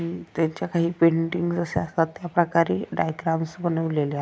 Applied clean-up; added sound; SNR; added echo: none; none; none; none.